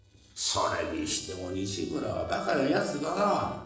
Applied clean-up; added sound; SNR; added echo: neural separator model SepFormer DNS4.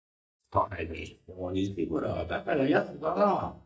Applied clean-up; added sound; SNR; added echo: neural mask model DeepFilterNet 3.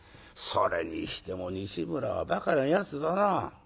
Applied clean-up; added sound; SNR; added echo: none; none; none; none.